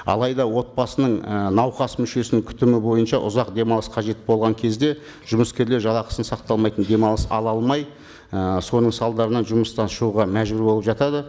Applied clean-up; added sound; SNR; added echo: none; none; none; none.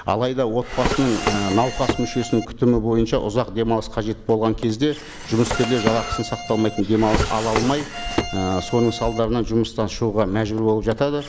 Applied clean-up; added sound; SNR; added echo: none; Bowed string instrument + Drawer open or close; 8 dB; none.